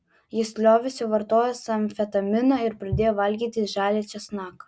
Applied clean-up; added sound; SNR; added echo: none; none; none; none.